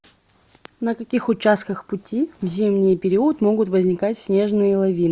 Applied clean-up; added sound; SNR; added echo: none; none; none; none.